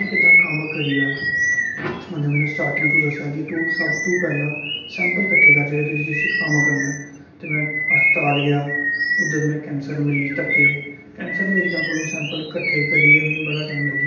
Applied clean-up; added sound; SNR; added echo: none; Bird vocalization, bird call, bird song; -4 dB; reverberation time 0.9 s.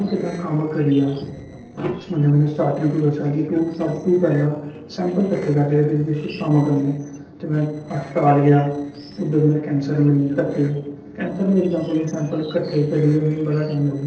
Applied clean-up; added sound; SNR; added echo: neural separator model SepFormer DNS4.